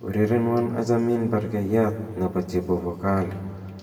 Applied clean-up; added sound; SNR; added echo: none; none; none; reverberation time 1.8 s.